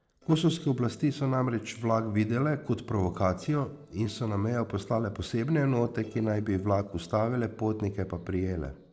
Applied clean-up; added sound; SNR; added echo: neural separator model SepFormer DNS4.